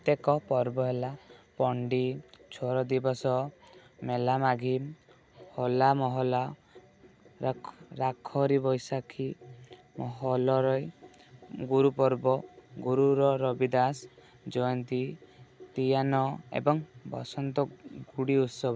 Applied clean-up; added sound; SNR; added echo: none; none; none; none.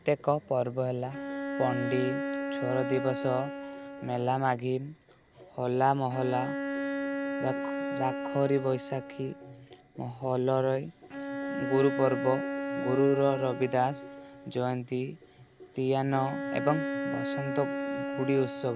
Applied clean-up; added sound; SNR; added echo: none; Bowed string instrument; 5 dB; none.